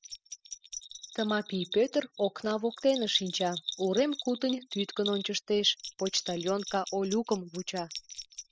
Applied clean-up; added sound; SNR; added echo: classical method spectral subtraction.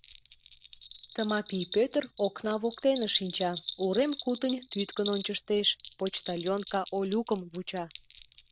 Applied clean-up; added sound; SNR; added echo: none; Bell; 10 dB; none.